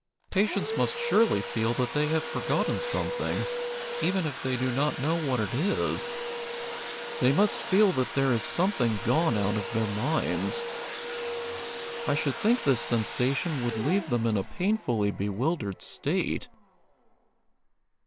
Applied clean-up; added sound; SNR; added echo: none; Domestic sounds, home sounds; 8 dB; none.